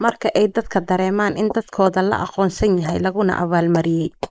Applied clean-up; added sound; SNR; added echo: neural mask model Resemble Enhance denoiser.